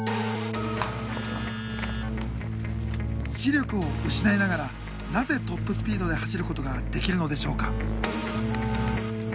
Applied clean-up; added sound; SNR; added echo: none; Keyboard (musical); 3 dB; none.